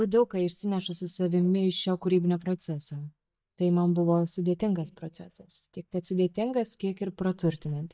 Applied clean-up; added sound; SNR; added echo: neural mask model DeepFilterNet 3.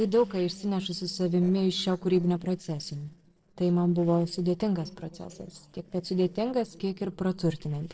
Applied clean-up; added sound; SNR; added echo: neural separator model SepFormer DNS4.